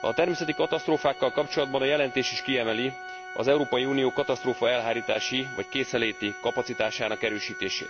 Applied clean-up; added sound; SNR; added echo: none; Organ; 12 dB; none.